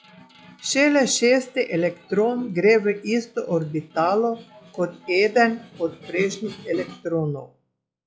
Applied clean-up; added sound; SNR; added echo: classical method log-MMSE.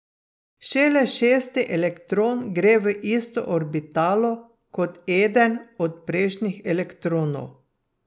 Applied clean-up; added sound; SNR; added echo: none; none; none; none.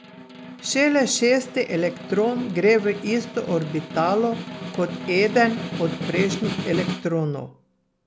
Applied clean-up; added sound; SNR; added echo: none; Snare drum; 9 dB; none.